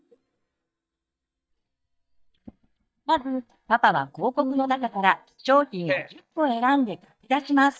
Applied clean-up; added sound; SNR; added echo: neural mask model DeepFilterNet 3.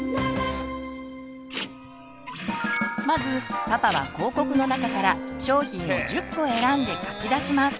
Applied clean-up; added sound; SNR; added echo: none; Bass guitar + Printer; 8 dB; none.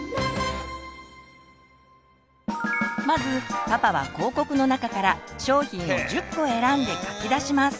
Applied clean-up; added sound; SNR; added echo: none; none; none; none.